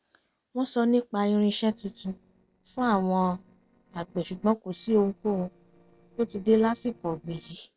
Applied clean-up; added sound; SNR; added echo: neural separator model SepFormer DNS4.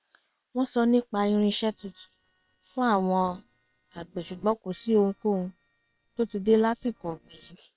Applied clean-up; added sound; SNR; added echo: neural separator model SepFormer WHAM!.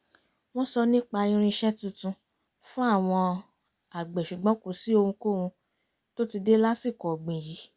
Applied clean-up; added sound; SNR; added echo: none; none; none; none.